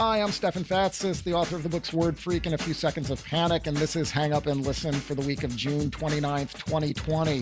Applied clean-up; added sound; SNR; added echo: none; none; none; none.